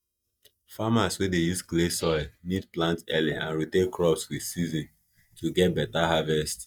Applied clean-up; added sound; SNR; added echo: neural mask model DeepFilterNet 3.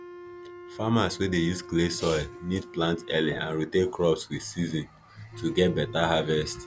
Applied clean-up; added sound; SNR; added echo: none; Wind instrument, woodwind instrument; 18 dB; none.